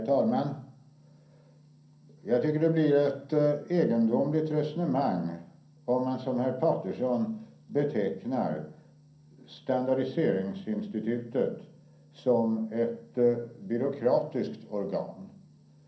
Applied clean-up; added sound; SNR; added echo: none; none; none; reverberation time 0.6 s.